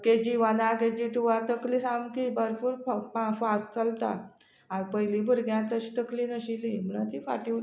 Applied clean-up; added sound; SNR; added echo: none; none; none; none.